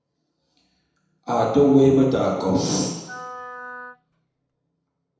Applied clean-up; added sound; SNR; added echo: none; Wind instrument, woodwind instrument; 16 dB; reverberation time 1.0 s.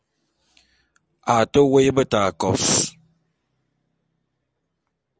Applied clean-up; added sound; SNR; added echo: none; none; none; none.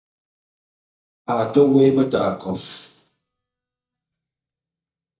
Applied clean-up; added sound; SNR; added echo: neural mask model DeepFilterNet 3.